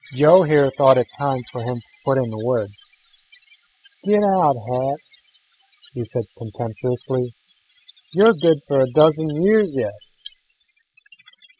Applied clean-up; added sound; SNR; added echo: classical method spectral subtraction.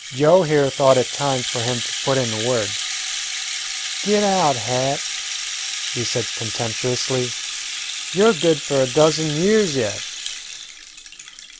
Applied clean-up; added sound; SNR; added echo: none; Rattle (instrument); 6 dB; none.